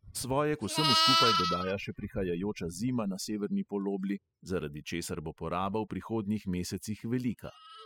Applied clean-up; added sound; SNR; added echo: classical method spectral subtraction.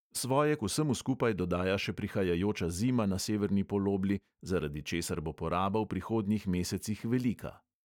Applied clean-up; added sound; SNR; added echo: none; none; none; none.